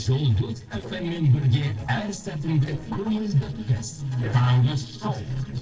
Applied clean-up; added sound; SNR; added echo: neural separator model SepFormer DNS4.